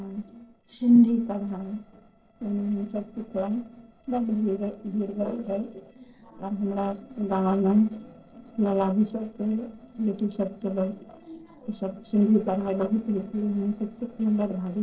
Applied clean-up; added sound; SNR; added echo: neural separator model SepFormer DNS4.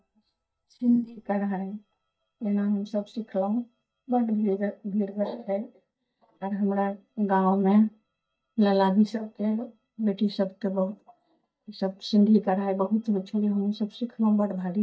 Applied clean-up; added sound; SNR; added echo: neural mask model DeepFilterNet 3.